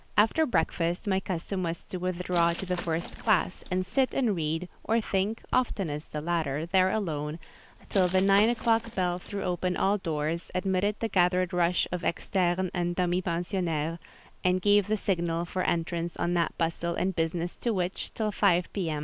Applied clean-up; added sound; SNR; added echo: none; Glass; 15 dB; none.